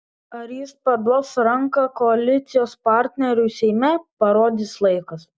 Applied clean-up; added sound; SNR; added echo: none; none; none; none.